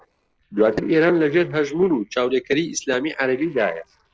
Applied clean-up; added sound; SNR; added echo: neural separator model SepFormer DNS4.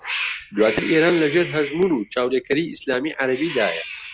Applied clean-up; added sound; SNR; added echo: none; Cat; 10 dB; none.